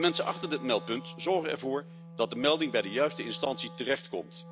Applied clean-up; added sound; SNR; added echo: none; Wind instrument, woodwind instrument; 14 dB; none.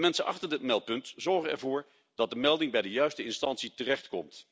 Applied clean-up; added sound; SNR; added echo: none; none; none; none.